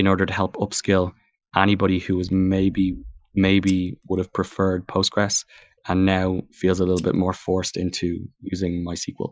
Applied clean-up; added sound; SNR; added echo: classical method Wiener filter.